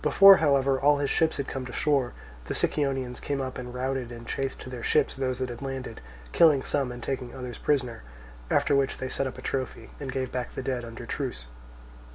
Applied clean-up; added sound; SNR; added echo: none; none; none; none.